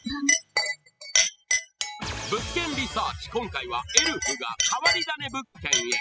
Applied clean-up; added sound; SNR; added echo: classical method spectral subtraction.